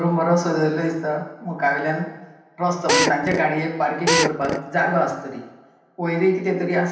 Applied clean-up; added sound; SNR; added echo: none; Drill; 0 dB; reverberation time 0.9 s.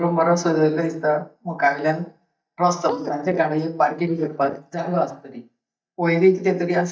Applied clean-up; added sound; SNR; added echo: neural mask model DeepFilterNet 3.